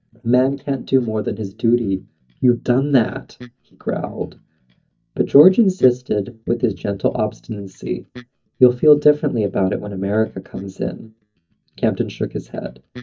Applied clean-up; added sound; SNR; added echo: neural mask model DeepFilterNet 3.